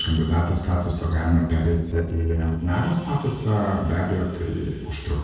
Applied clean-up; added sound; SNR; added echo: neural separator model SepFormer DNS4.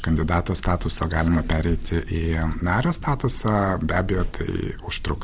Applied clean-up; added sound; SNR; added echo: none; none; none; none.